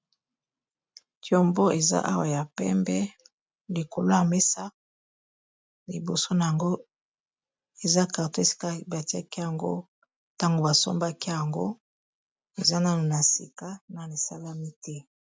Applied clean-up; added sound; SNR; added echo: none; none; none; none.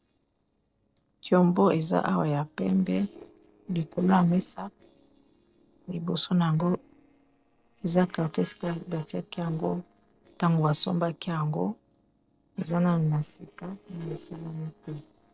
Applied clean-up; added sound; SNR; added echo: neural separator model SepFormer DNS4.